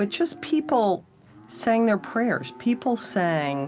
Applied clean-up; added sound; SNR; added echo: none; Livestock, farm animals, working animals; 18 dB; none.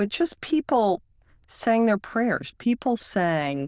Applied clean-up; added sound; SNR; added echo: neural diffusion model UNIVERSE++.